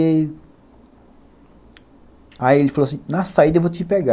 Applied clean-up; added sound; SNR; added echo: none; none; none; none.